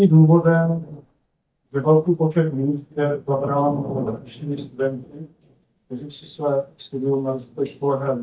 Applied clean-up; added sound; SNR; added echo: neural mask model DeepFilterNet 3.